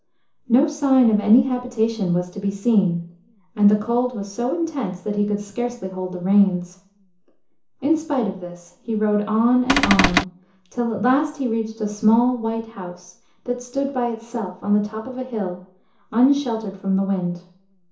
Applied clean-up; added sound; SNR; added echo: none; Cupboard open or close / Door; -3 dB; reverberation time 0.7 s.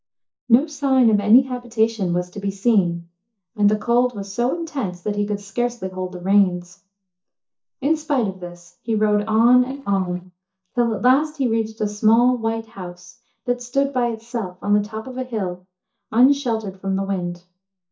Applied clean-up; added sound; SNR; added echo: neural mask model DeepFilterNet 3.